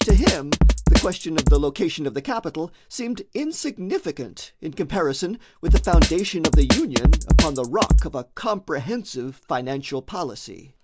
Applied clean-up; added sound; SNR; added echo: none; Drum kit; -5 dB; none.